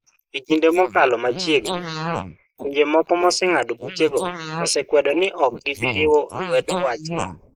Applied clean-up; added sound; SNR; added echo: neural mask model Resemble Enhance denoiser.